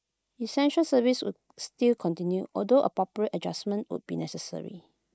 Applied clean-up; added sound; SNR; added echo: neural mask model Resemble Enhance denoiser.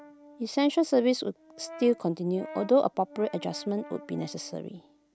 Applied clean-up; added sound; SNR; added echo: none; Brass instrument; 19 dB; none.